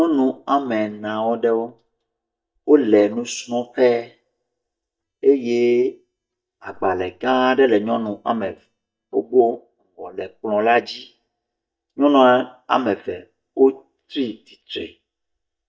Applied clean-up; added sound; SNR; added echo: neural mask model DeepFilterNet 3.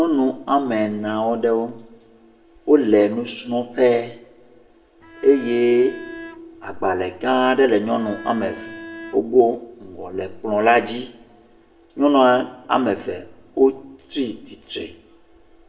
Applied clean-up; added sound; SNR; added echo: none; Bowed string instrument; 16 dB; reverberation time 0.6 s.